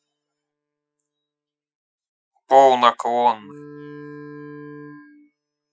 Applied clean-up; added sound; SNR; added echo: classical method Wiener filter.